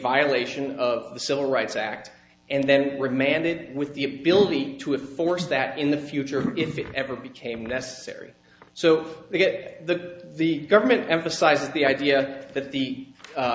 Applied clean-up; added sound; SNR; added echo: none; none; none; none.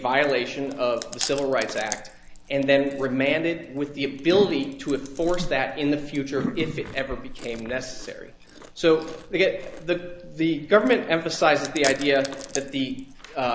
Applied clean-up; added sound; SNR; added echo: none; Chewing, mastication; 14 dB; none.